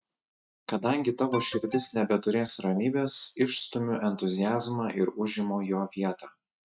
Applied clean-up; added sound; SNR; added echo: neural mask model RNNoise.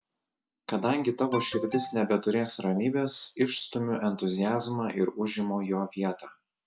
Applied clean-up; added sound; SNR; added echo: none; Alarm; 11 dB; none.